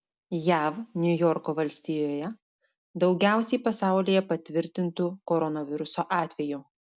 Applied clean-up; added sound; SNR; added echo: none; none; none; none.